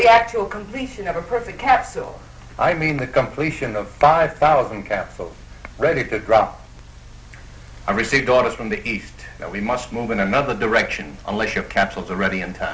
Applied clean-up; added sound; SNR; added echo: none; none; none; none.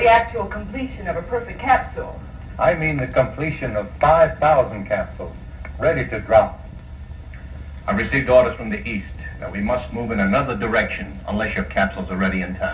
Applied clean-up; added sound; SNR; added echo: none; Fire; 18 dB; reverberation time 0.4 s.